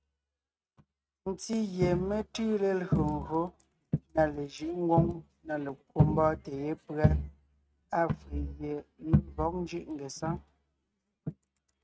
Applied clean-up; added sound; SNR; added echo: neural mask model RNNoise.